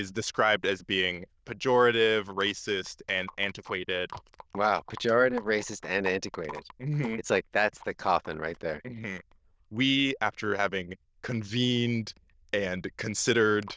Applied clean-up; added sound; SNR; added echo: neural diffusion model UNIVERSE++.